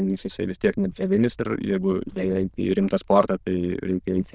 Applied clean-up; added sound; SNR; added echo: neural diffusion model UNIVERSE++.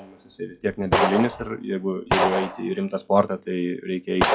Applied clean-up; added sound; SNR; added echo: classical method log-MMSE.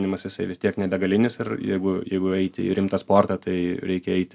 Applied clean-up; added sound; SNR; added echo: none; none; none; none.